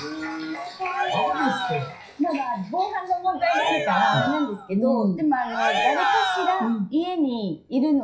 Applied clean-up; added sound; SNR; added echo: classical method WPE with log-MMSE.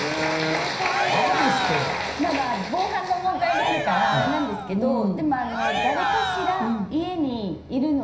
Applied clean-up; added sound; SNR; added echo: none; Cheering; 3 dB; reverberation time 0.5 s.